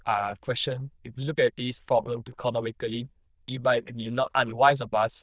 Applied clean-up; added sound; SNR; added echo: neural diffusion model UNIVERSE++.